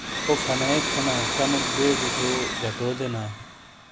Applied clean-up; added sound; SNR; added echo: none; Domestic sounds, home sounds; 1 dB; none.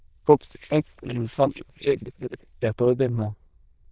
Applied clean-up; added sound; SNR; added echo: neural diffusion model UNIVERSE++.